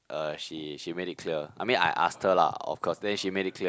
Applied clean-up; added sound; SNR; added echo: none; none; none; none.